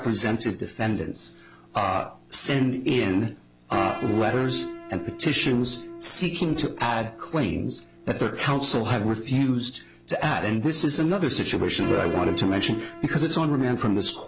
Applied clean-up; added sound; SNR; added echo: none; Piano; 13 dB; none.